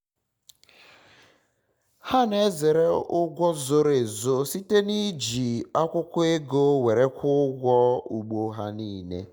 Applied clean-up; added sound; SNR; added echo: none; none; none; none.